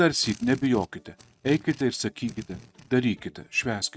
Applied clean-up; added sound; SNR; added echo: neural mask model RNNoise.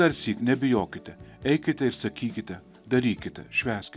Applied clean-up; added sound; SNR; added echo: none; none; none; none.